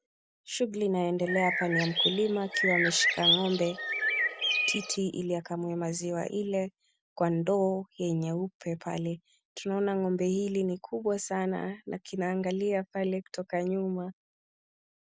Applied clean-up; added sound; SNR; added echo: none; Bird; -1 dB; none.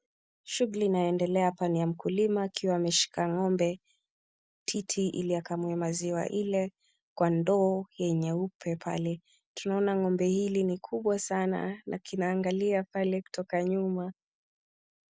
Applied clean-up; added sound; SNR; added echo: none; none; none; none.